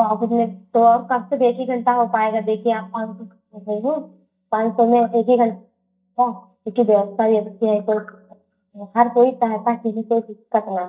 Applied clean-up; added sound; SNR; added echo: neural mask model DeepFilterNet 3.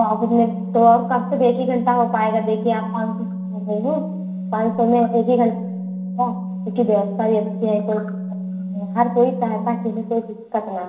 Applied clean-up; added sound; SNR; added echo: none; Organ; 7 dB; reverberation time 2.0 s.